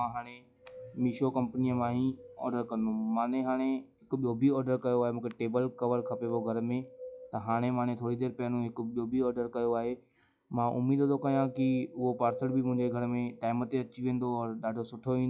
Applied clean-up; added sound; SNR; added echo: classical method log-MMSE.